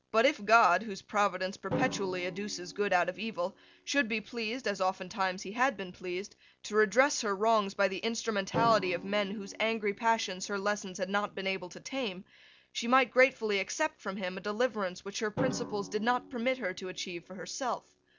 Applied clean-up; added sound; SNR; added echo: none; Drum; 14 dB; none.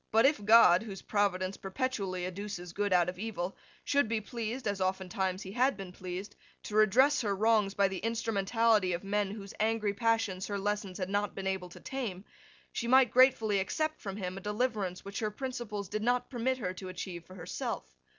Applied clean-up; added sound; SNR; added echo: none; none; none; none.